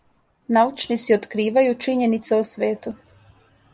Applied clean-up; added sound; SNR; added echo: none; none; none; none.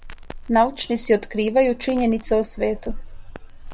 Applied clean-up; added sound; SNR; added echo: none; Crackle; 12 dB; none.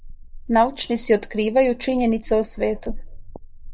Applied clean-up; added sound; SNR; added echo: neural mask model Resemble Enhance denoiser.